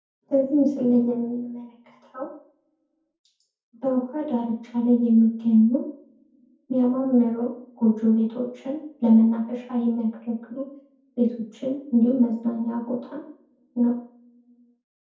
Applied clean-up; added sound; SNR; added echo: none; none; none; reverberation time 0.6 s.